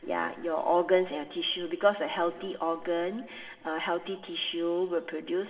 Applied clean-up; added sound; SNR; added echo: none; none; none; reverberation time 1.4 s.